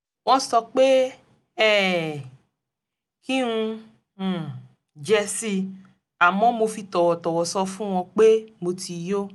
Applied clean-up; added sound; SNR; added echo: none; none; none; none.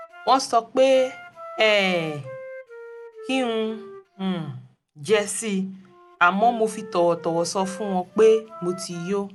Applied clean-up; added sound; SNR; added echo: none; Wind instrument, woodwind instrument; 18 dB; none.